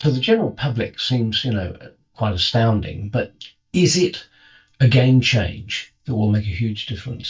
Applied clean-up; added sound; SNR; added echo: neural mask model DeepFilterNet 3.